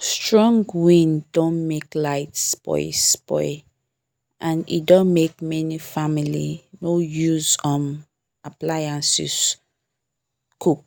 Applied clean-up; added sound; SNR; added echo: none; none; none; none.